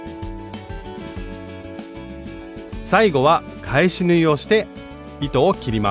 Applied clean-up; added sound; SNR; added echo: none; none; none; none.